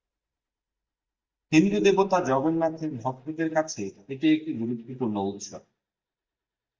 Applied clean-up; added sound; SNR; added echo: neural mask model DeepFilterNet 3.